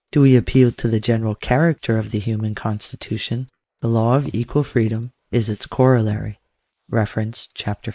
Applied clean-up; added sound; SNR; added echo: neural mask model Resemble Enhance denoiser.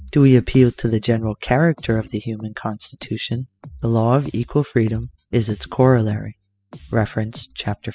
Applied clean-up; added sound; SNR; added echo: classical method spectral subtraction.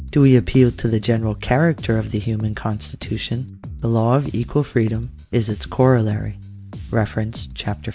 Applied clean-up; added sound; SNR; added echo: none; Bass guitar; 15 dB; none.